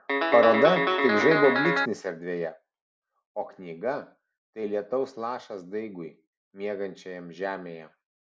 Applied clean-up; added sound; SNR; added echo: none; Guitar; -3 dB; none.